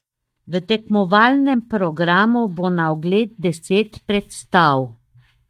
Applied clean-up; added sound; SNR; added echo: neural mask model DeepFilterNet 3.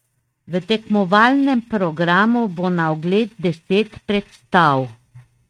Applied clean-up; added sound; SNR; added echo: neural mask model RNNoise.